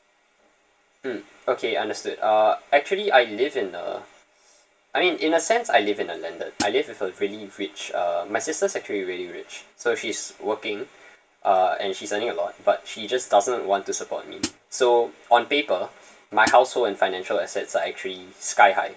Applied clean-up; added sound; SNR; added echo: none; Hi-hat; 7 dB; reverberation time 0.2 s.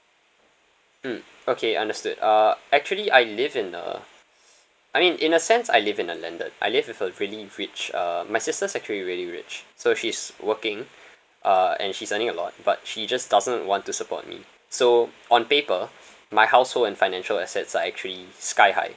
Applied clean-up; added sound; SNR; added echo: none; none; none; none.